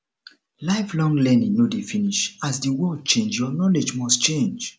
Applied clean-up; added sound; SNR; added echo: none; none; none; none.